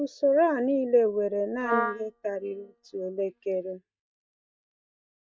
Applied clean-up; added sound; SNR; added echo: neural mask model DeepFilterNet 3.